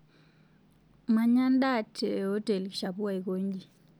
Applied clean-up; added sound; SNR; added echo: none; none; none; none.